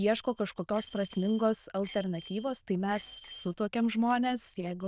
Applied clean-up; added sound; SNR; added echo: neural diffusion model UNIVERSE++.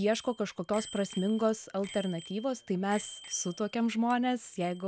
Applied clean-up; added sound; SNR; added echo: none; Bicycle bell; 16 dB; none.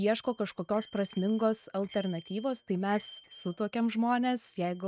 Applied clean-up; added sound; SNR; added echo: neural mask model RNNoise.